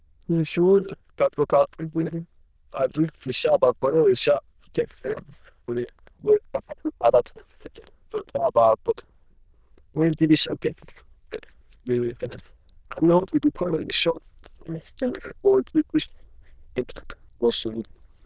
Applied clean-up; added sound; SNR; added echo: neural diffusion model UNIVERSE++.